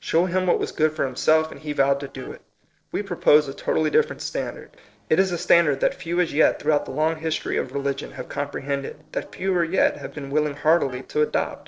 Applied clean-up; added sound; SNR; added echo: neural separator model SepFormer DNS4.